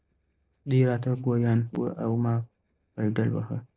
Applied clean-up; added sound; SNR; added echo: neural separator model SepFormer DNS4.